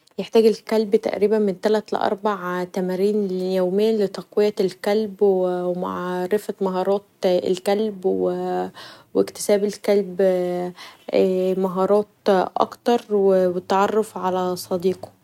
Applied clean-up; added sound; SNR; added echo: none; none; none; none.